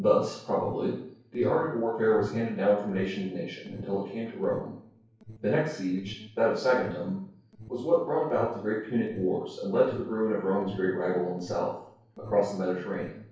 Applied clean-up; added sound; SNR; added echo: neural separator model SepFormer DNS4.